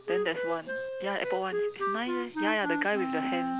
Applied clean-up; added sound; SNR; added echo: none; Wind instrument, woodwind instrument; 0 dB; none.